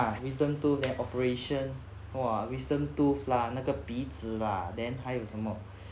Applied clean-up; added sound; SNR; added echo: none; none; none; none.